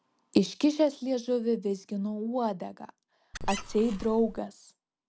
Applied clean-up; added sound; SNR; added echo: none; Squeak; 8 dB; none.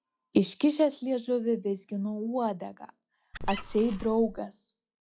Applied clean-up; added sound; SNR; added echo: classical method log-MMSE.